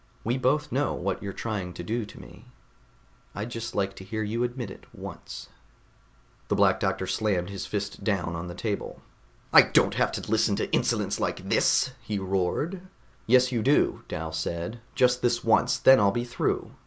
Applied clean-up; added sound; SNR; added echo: none; none; none; none.